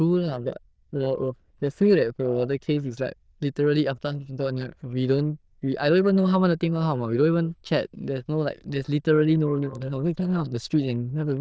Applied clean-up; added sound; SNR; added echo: neural diffusion model UNIVERSE++.